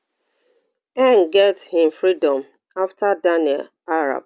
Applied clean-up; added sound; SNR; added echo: none; none; none; none.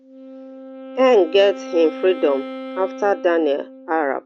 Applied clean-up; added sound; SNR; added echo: none; Wind instrument, woodwind instrument; 14 dB; none.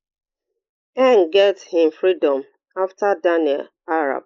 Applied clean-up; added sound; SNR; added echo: neural mask model Resemble Enhance denoiser.